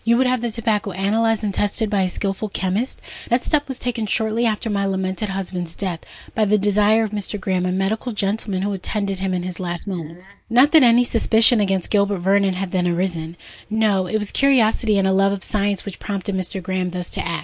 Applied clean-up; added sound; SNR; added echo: neural mask model Resemble Enhance denoiser.